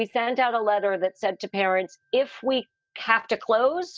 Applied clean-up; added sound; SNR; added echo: neural mask model DeepFilterNet 3.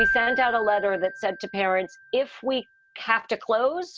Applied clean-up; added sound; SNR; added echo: none; Keyboard (musical); 6 dB; none.